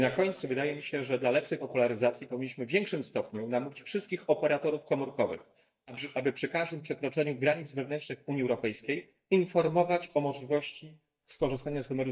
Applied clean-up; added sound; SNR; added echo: neural mask model DeepFilterNet 3.